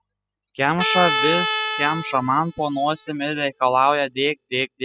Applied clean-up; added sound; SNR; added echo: classical method spectral subtraction.